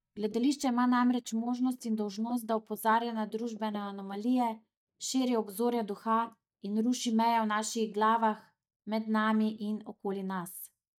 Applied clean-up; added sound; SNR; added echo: neural mask model DeepFilterNet 3.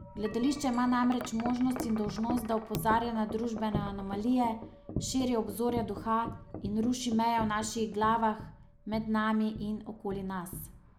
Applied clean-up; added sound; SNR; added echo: none; Wind chime; 10 dB; none.